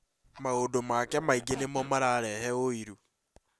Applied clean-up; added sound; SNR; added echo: none; Zipper (clothing); 17 dB; none.